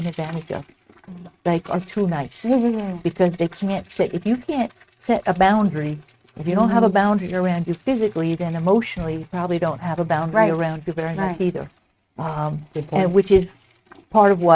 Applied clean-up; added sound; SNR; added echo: neural mask model RNNoise.